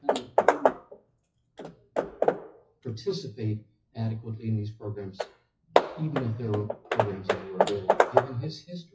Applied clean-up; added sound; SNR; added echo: classical method WPE with log-MMSE.